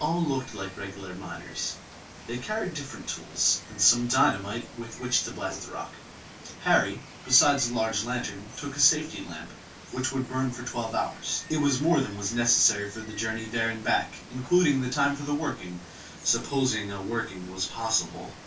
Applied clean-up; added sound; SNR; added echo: none; Water; 17 dB; reverberation time 0.1 s.